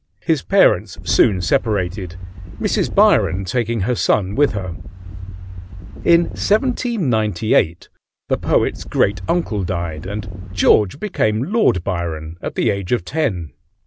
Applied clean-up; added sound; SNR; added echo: none; Wind; 9 dB; none.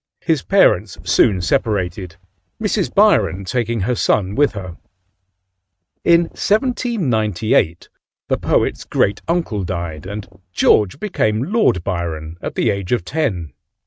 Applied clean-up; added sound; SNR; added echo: neural mask model RNNoise.